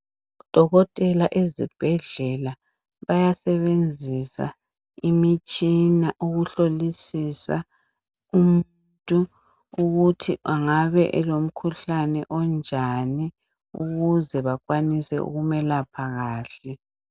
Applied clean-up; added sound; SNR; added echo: none; none; none; none.